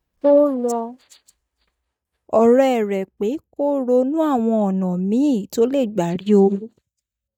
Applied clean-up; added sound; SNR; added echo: neural mask model DeepFilterNet 3.